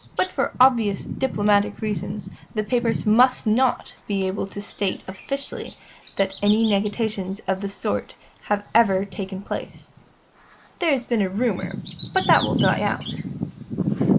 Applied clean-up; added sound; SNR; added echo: none; Bird vocalization, bird call, bird song; 7 dB; none.